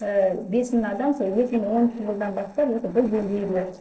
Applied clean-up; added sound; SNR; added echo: neural separator model SepFormer DNS4.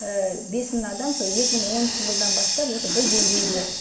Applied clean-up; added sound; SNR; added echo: none; Hiss; -2 dB; reverberation time 0.9 s.